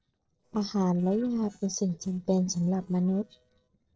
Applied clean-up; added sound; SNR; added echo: neural separator model SepFormer DNS4.